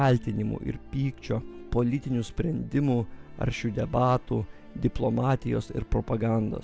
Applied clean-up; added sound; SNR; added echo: none; none; none; none.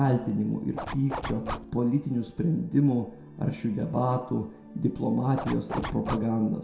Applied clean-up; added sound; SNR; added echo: none; Zipper (clothing); 8 dB; reverberation time 0.6 s.